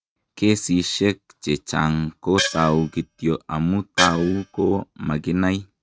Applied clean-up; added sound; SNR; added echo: neural mask model RNNoise.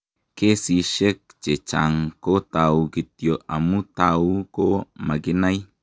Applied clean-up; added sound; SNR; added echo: none; none; none; none.